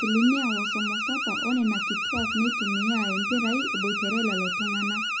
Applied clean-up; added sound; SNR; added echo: none; Alarm; 1 dB; reverberation time 0.4 s.